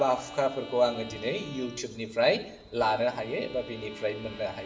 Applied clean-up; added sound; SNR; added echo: none; Bowed string instrument; 16 dB; reverberation time 0.8 s.